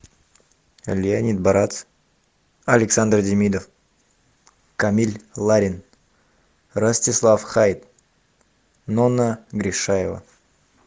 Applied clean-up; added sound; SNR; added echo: none; none; none; none.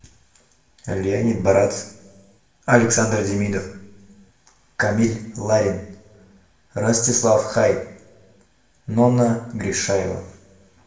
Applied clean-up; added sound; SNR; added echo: none; none; none; reverberation time 0.6 s.